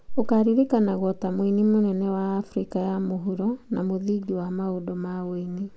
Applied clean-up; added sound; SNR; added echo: none; none; none; none.